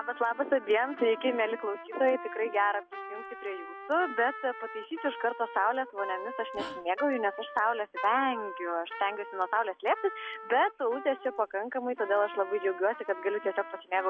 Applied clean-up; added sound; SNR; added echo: none; Trumpet; 12 dB; none.